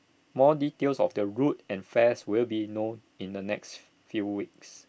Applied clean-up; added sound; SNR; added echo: none; none; none; none.